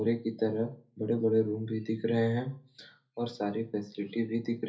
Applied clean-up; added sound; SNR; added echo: none; none; none; reverberation time 0.3 s.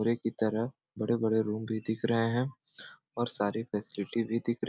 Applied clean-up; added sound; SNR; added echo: none; none; none; none.